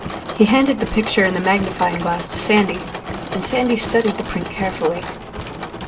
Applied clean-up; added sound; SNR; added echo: none; Mechanisms; 8 dB; none.